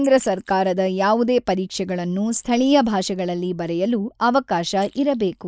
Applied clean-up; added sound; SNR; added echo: neural mask model Resemble Enhance denoiser.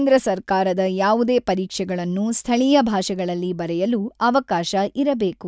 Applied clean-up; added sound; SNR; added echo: none; none; none; none.